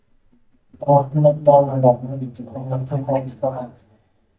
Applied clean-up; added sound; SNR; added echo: neural mask model DeepFilterNet 3.